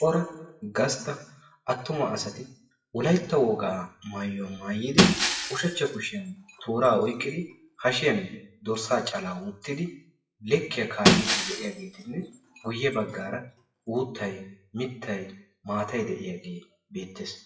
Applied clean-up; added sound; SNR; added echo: classical method WPE with log-MMSE.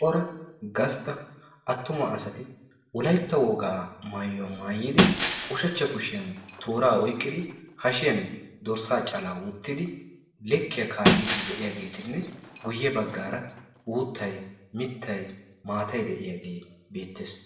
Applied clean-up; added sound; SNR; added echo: none; Shatter; 0 dB; reverberation time 0.8 s.